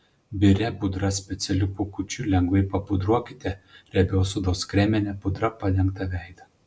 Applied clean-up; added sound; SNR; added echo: none; none; none; none.